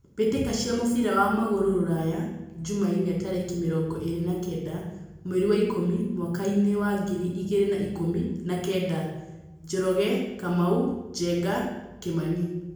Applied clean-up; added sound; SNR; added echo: none; none; none; reverberation time 0.8 s.